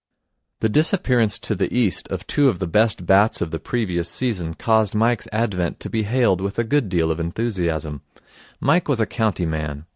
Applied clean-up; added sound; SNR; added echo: none; none; none; none.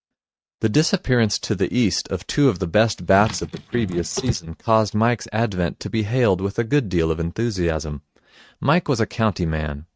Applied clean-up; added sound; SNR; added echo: neural mask model RNNoise.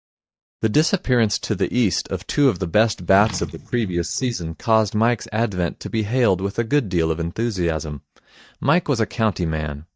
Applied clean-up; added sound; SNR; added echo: neural mask model DeepFilterNet 3.